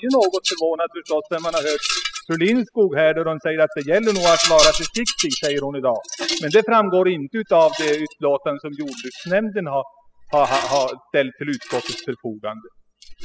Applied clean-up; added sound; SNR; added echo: classical method spectral subtraction.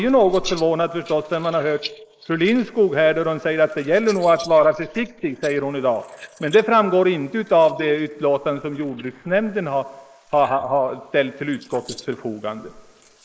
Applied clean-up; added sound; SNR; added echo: neural mask model Resemble Enhance denoiser.